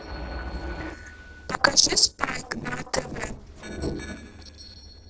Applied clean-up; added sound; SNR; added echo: neural separator model SepFormer DNS4.